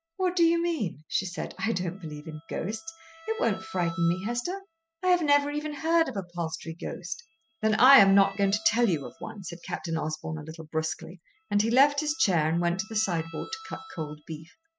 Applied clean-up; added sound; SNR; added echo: classical method spectral subtraction.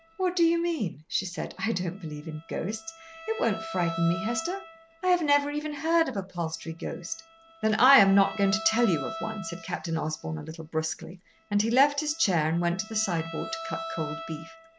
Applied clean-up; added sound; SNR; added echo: none; Bowed string instrument; 14 dB; none.